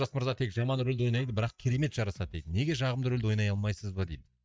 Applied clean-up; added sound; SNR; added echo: neural mask model DeepFilterNet 3.